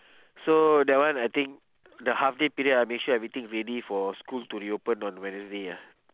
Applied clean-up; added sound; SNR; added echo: none; none; none; none.